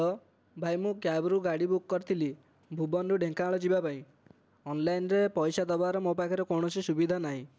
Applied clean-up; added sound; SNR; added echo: none; none; none; none.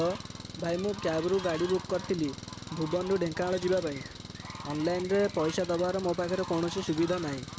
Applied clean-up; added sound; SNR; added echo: none; Fowl + Engine; 11 dB; none.